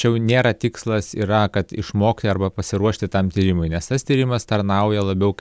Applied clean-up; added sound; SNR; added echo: none; none; none; none.